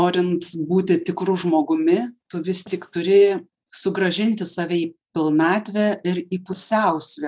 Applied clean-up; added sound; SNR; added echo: neural mask model DeepFilterNet 3.